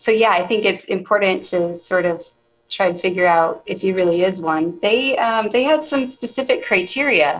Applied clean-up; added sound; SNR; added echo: neural separator model SepFormer DNS4.